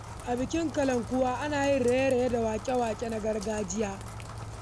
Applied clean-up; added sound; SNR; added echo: none; Rain; 11 dB; none.